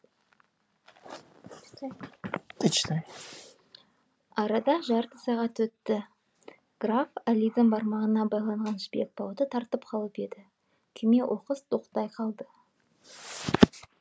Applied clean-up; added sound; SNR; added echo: none; none; none; none.